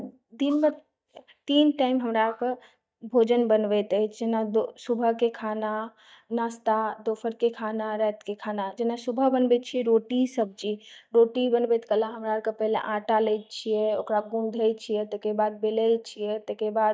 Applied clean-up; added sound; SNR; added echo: neural mask model DeepFilterNet 3.